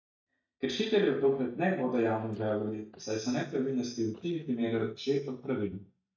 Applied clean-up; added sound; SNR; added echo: neural mask model DeepFilterNet 3.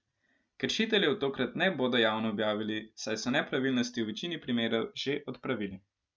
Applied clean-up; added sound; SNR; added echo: none; none; none; none.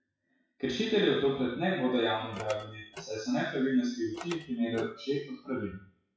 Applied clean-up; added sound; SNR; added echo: classical method WPE with log-MMSE.